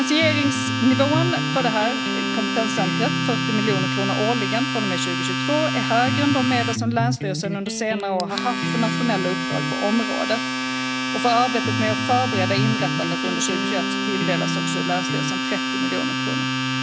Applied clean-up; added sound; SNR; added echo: none; Domestic sounds, home sounds + Electric guitar; -1 dB; none.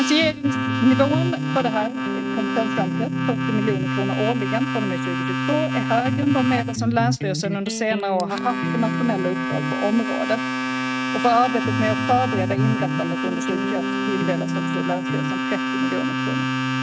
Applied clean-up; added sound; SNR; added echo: neural mask model RNNoise.